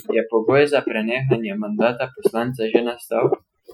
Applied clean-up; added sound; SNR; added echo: classical method Wiener filter.